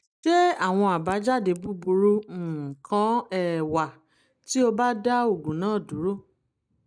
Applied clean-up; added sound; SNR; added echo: neural mask model DeepFilterNet 3.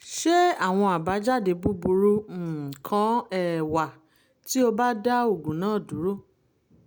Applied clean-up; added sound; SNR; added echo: none; none; none; none.